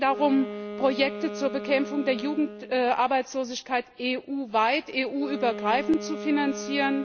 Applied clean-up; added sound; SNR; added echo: none; Wind instrument, woodwind instrument; 11 dB; none.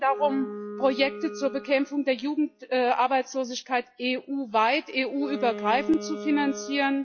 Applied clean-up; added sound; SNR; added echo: classical method log-MMSE.